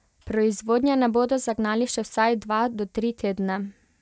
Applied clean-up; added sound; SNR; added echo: none; none; none; none.